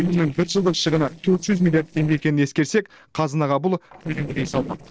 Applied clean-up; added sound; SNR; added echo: neural separator model SepFormer DNS4.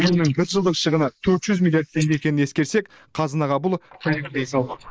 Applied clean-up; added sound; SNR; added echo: neural mask model Resemble Enhance denoiser.